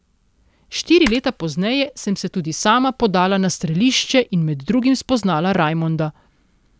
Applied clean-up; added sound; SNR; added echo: none; Typing; 16 dB; none.